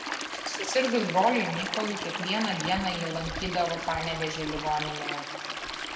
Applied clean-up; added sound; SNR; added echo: none; Stream; 5 dB; reverberation time 2.0 s.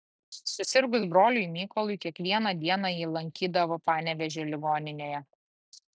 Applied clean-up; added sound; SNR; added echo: none; none; none; none.